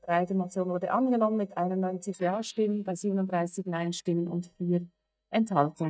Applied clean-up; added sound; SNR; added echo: neural mask model DeepFilterNet 3.